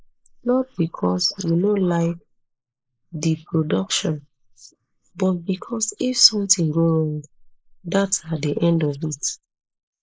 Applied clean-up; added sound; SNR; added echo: neural mask model Resemble Enhance denoiser.